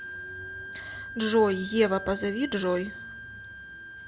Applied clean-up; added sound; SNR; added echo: none; Wind instrument, woodwind instrument; 12 dB; none.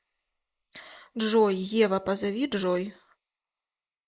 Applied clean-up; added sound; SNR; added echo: neural mask model Resemble Enhance denoiser.